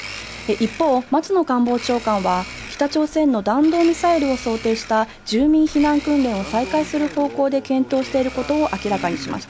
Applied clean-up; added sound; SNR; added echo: none; Domestic sounds, home sounds; 16 dB; none.